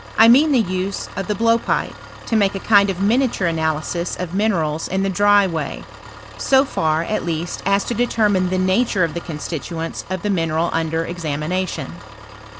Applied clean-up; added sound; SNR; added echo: none; Engine; 17 dB; none.